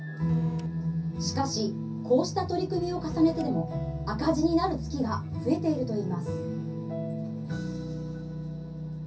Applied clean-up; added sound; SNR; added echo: none; Printer; 12 dB; reverberation time 0.3 s.